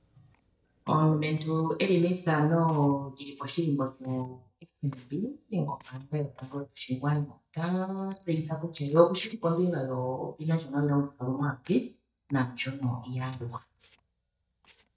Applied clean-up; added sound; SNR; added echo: neural mask model DeepFilterNet 3.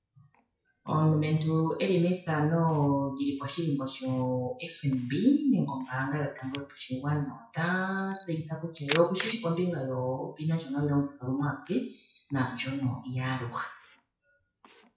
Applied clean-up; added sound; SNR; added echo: classical method WPE with log-MMSE.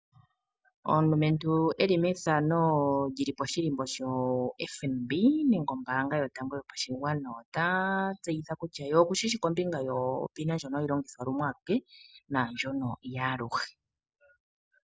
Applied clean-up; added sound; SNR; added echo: none; none; none; none.